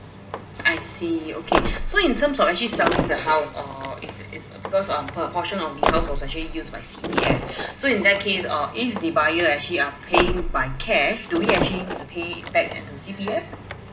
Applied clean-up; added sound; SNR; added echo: none; Slam; 3 dB; reverberation time 0.2 s.